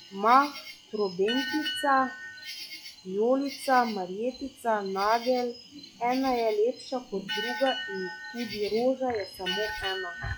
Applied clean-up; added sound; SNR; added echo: classical method log-MMSE.